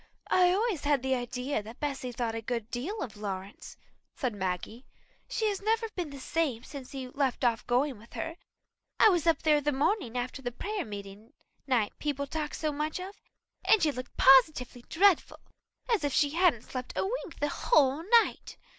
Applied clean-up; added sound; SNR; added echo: none; none; none; none.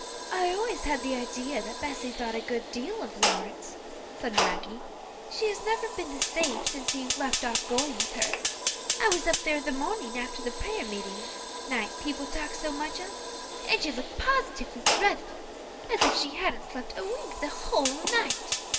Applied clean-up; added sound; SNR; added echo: none; Fire; 1 dB; reverberation time 1.9 s.